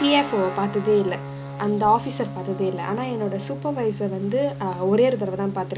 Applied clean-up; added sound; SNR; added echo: none; Guitar; 10 dB; none.